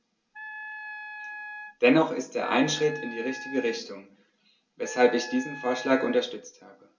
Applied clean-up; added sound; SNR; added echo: none; Wind instrument, woodwind instrument; 13 dB; reverberation time 0.2 s.